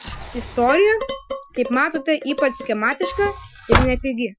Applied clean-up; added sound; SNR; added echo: classical method Wiener filter.